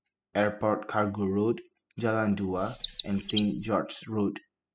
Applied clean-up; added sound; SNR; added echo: classical method spectral subtraction.